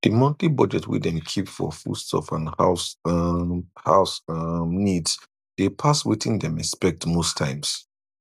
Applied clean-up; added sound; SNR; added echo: none; none; none; none.